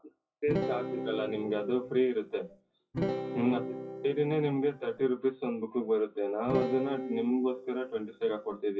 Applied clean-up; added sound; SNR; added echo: classical method WPE with log-MMSE.